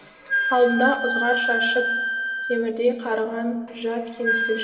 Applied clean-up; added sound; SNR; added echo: none; Wind instrument, woodwind instrument; 2 dB; reverberation time 2.7 s.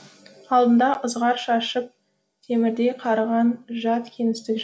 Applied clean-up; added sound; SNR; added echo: none; none; none; none.